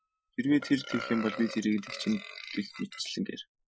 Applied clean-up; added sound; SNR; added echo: classical method Wiener filter.